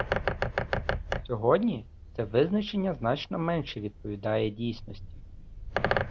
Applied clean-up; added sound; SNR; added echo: none; Bird; 4 dB; none.